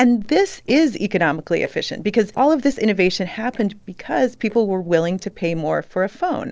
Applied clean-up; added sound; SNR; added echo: neural separator model SepFormer DNS4.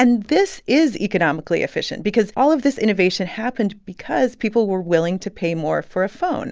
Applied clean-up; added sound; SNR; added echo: none; none; none; none.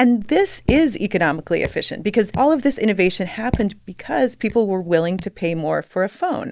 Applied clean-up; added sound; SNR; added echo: neural mask model DeepFilterNet 3.